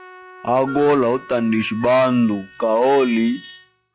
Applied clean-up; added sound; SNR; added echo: classical method log-MMSE.